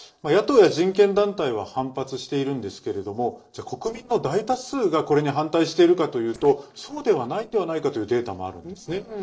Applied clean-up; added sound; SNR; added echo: neural separator model SepFormer DNS4.